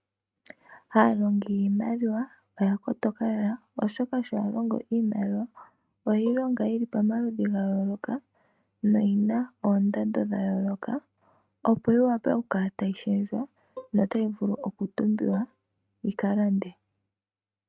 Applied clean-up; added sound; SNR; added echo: neural mask model RNNoise.